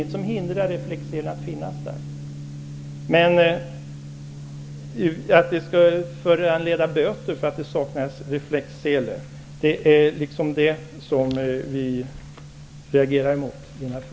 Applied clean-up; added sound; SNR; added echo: none; Gong; 14 dB; none.